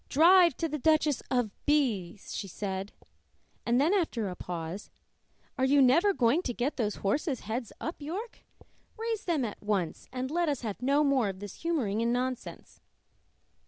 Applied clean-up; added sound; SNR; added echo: none; none; none; none.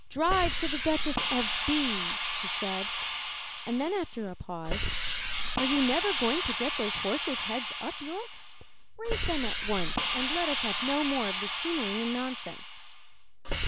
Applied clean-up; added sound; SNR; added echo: none; Hiss; -2 dB; none.